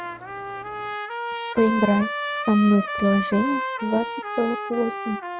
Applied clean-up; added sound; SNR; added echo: none; Trumpet; 5 dB; none.